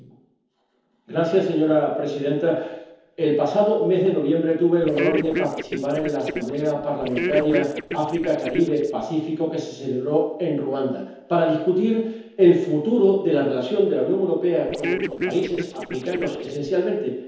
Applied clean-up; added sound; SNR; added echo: neural separator model SepFormer DNS4.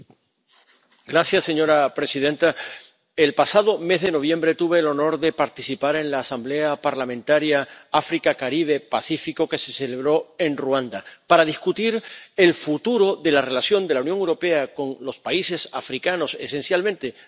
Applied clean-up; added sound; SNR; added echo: none; none; none; none.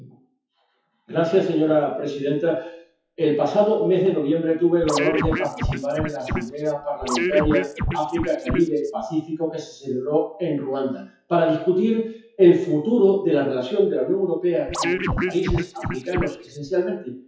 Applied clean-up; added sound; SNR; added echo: classical method WPE with log-MMSE.